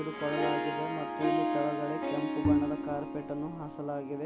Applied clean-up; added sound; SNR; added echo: none; Harp + Bowed string instrument; -3 dB; none.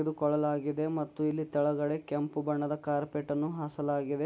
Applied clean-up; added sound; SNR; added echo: none; none; none; none.